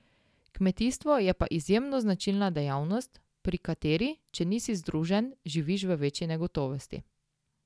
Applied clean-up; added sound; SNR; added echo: none; none; none; none.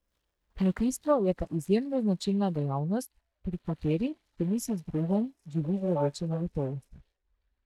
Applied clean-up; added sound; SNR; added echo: neural mask model DeepFilterNet 3.